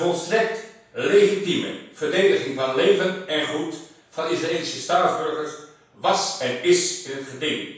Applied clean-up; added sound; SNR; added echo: none; none; none; reverberation time 0.7 s.